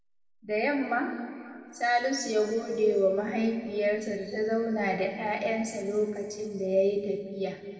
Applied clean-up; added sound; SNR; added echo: none; none; none; reverberation time 2.1 s.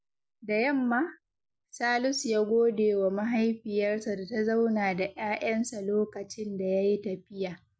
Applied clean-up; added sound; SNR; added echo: none; none; none; none.